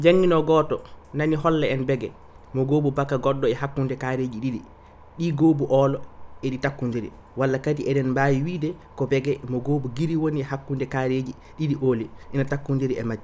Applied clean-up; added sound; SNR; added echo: none; none; none; none.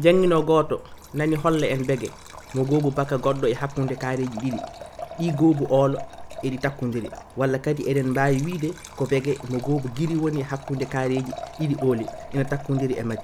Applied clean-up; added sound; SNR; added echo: none; Liquid; 17 dB; none.